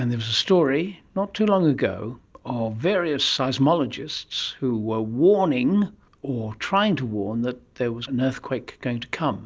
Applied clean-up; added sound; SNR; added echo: none; none; none; none.